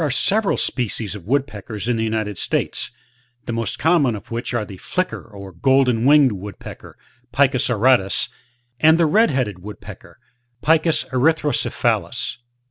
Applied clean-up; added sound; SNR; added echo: none; none; none; none.